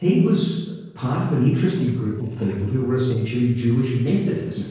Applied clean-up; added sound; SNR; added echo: neural separator model SepFormer DNS4.